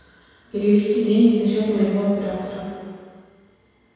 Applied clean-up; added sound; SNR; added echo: none; none; none; reverberation time 1.9 s.